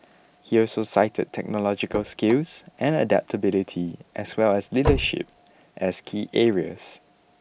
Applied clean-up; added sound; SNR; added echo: none; Slam / Car; 9 dB; none.